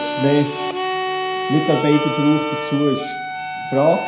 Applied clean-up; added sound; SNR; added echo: none; Harmonica; 4 dB; reverberation time 0.5 s.